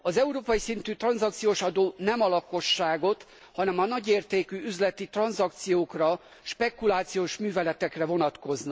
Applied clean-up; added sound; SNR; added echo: none; none; none; none.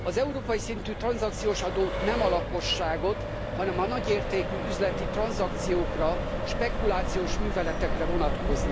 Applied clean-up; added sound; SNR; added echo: none; Accelerating, revving, vroom; 0 dB; none.